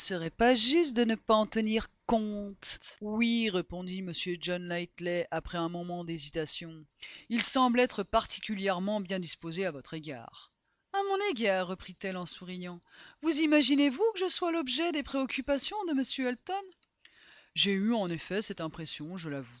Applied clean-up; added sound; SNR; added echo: none; none; none; none.